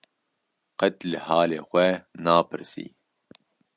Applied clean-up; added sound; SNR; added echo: none; none; none; none.